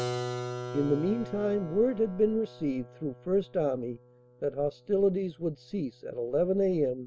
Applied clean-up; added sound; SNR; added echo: none; Keyboard (musical); 12 dB; none.